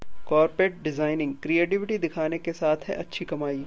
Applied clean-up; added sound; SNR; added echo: none; none; none; none.